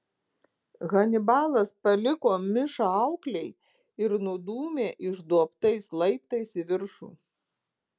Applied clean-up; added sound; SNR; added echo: none; none; none; none.